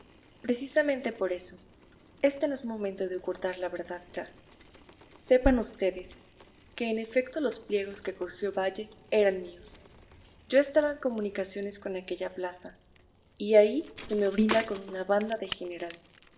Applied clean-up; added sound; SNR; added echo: none; Bicycle; 18 dB; reverberation time 0.6 s.